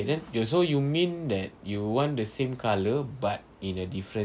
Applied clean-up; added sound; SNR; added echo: none; none; none; none.